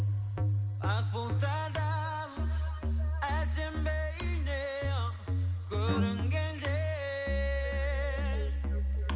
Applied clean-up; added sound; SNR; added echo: none; Bowed string instrument; 7 dB; none.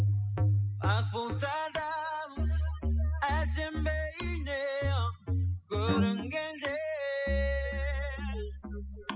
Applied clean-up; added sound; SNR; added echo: classical method spectral subtraction.